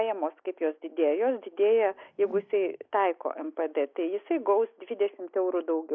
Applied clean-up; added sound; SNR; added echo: neural mask model DeepFilterNet 3.